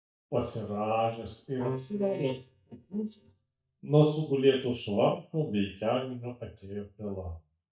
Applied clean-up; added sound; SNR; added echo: neural mask model DeepFilterNet 3.